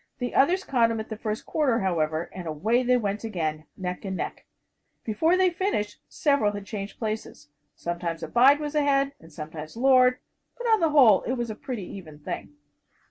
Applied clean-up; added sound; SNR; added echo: none; none; none; none.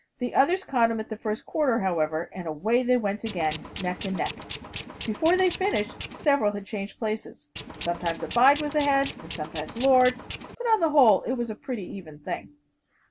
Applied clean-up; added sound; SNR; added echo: none; Tools; 8 dB; none.